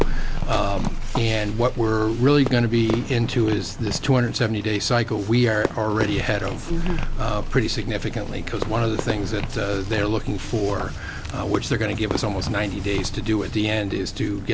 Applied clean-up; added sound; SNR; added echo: none; Fireworks; 12 dB; none.